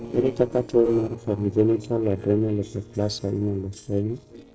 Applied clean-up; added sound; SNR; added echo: neural separator model SepFormer DNS4.